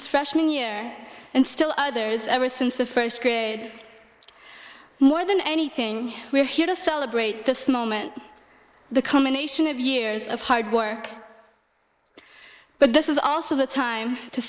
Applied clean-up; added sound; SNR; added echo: neural mask model Resemble Enhance denoiser.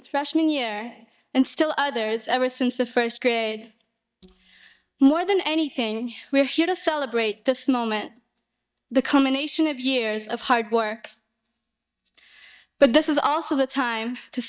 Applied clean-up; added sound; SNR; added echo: neural mask model DeepFilterNet 3.